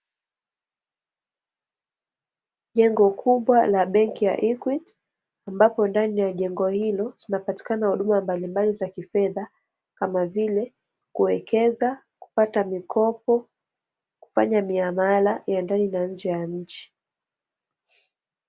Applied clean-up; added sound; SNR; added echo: none; none; none; none.